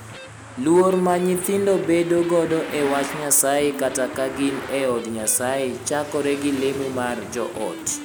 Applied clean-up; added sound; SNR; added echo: none; Electric guitar + Traffic noise, roadway noise; 13 dB; none.